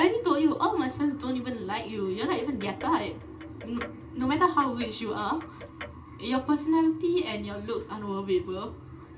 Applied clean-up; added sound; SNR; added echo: none; Clock; 18 dB; reverberation time 0.2 s.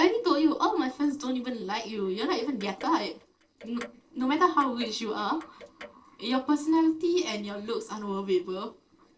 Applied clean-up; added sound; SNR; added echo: neural separator model SepFormer DNS4.